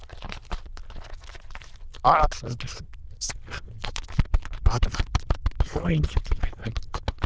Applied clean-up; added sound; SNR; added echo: neural diffusion model UNIVERSE++.